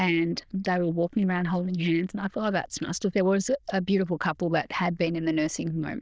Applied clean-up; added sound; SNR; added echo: neural diffusion model UNIVERSE++.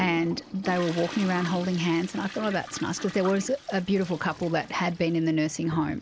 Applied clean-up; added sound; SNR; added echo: none; Toilet flush; 14 dB; none.